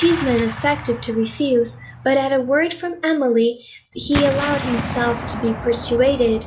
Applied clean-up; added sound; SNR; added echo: none; Explosion; 10 dB; none.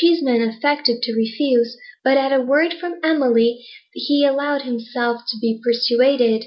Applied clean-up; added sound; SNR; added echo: none; none; none; none.